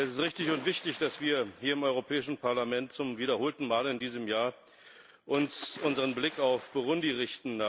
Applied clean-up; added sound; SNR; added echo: none; Splash, splatter; 18 dB; none.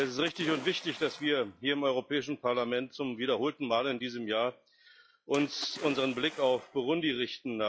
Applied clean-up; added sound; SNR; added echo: classical method log-MMSE.